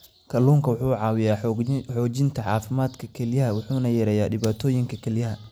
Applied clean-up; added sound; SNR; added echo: none; Shatter; 20 dB; none.